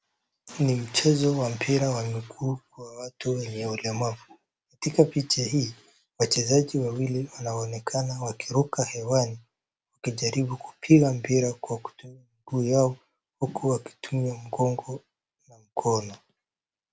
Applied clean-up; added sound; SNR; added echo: none; none; none; none.